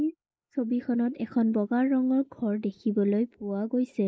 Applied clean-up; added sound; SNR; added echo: neural mask model Resemble Enhance denoiser.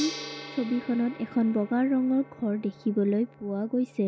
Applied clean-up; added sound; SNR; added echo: none; Gong; 16 dB; none.